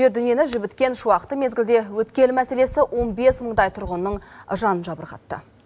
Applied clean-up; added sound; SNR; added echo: none; Tap; 17 dB; none.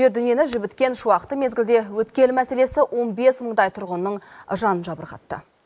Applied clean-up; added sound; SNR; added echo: neural mask model Resemble Enhance denoiser.